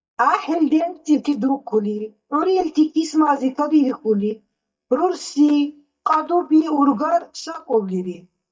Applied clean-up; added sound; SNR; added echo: neural mask model DeepFilterNet 3.